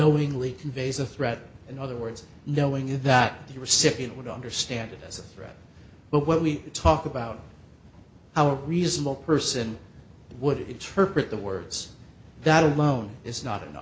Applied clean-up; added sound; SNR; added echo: none; none; none; none.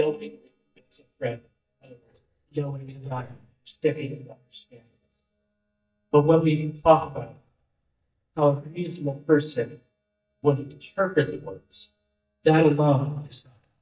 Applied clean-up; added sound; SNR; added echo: neural mask model DeepFilterNet 3.